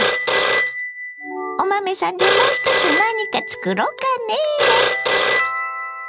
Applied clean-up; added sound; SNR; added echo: none; Telephone; -2 dB; none.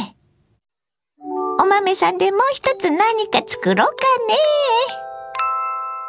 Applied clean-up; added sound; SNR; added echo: none; none; none; none.